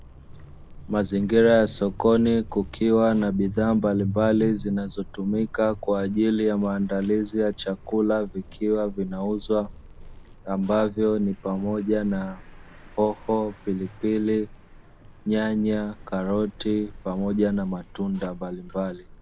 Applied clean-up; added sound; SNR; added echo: none; Zipper (clothing) + Mechanisms / Bicycle; 18 dB; none.